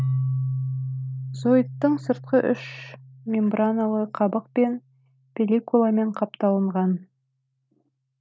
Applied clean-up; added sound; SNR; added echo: none; Keyboard (musical); 8 dB; none.